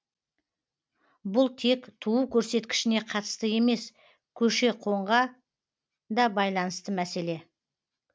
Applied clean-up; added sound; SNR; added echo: none; none; none; none.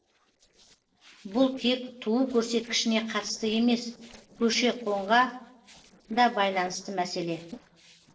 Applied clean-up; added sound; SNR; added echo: neural separator model SepFormer DNS4.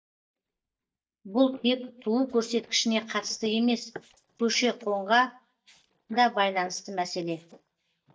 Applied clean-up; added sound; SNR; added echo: neural mask model DeepFilterNet 3.